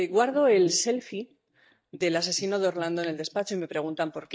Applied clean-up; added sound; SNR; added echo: neural mask model DeepFilterNet 3.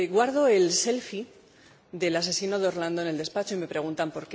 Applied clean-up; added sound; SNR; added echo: none; none; none; none.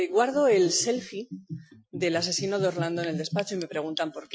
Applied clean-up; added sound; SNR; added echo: classical method Wiener filter.